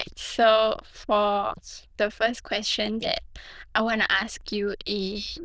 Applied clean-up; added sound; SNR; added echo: neural diffusion model UNIVERSE++.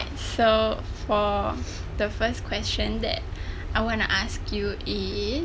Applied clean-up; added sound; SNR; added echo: none; none; none; none.